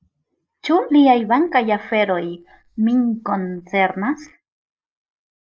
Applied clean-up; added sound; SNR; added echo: neural mask model Resemble Enhance denoiser.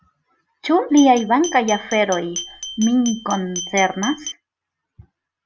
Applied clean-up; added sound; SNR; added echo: none; Glass; 11 dB; none.